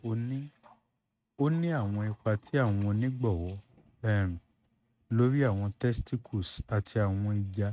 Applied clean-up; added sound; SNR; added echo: neural mask model RNNoise.